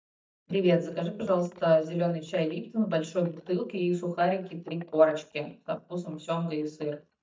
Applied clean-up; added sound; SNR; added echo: neural mask model DeepFilterNet 3.